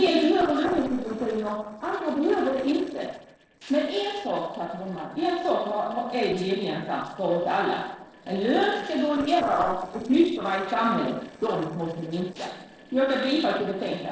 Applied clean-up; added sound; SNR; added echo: neural separator model SepFormer DNS4.